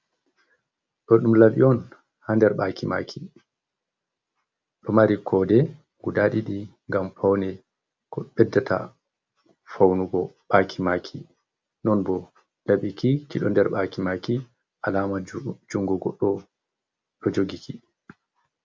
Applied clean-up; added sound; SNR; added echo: none; none; none; none.